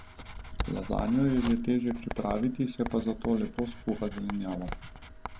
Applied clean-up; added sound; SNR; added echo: none; Writing; 9 dB; none.